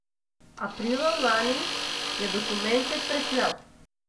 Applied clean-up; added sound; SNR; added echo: none; Tools; 2 dB; none.